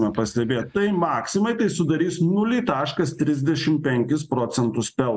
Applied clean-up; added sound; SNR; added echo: none; none; none; none.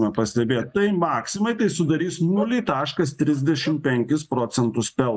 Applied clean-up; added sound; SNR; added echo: neural mask model DeepFilterNet 3.